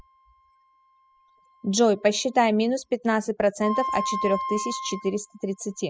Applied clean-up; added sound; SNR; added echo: classical method spectral subtraction.